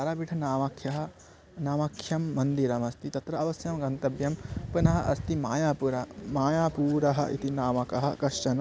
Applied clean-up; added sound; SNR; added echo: none; none; none; none.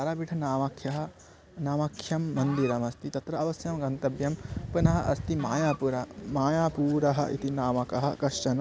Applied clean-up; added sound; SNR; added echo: none; Musical instrument; 18 dB; none.